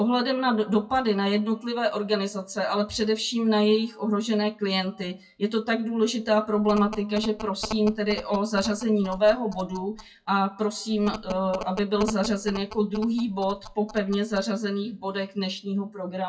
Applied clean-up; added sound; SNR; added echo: classical method WPE with log-MMSE.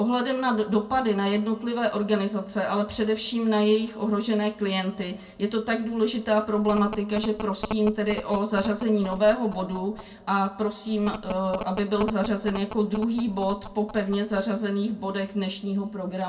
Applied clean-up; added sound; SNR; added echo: none; Telephone; 13 dB; reverberation time 0.2 s.